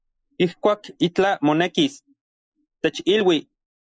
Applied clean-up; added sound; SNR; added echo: neural mask model Resemble Enhance denoiser.